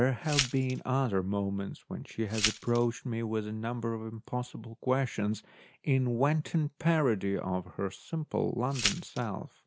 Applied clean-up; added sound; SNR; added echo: none; Glass; 5 dB; none.